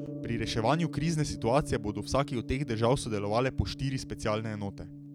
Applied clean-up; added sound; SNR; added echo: none; Gong; 11 dB; none.